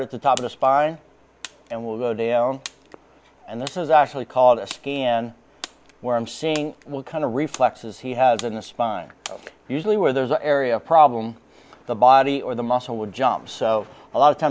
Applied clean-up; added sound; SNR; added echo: none; none; none; none.